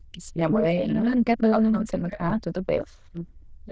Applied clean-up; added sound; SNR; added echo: neural diffusion model UNIVERSE++.